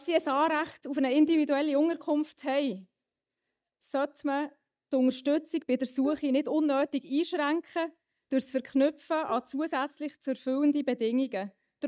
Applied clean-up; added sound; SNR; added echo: neural mask model DeepFilterNet 3.